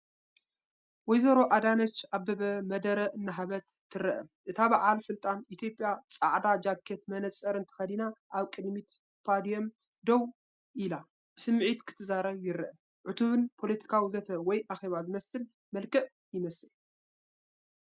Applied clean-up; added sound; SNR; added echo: none; none; none; none.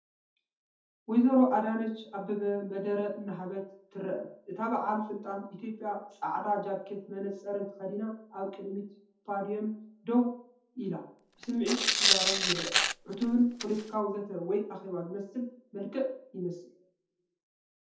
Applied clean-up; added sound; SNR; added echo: none; Tearing; -2 dB; reverberation time 0.5 s.